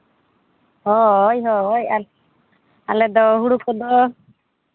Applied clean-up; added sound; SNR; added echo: none; none; none; none.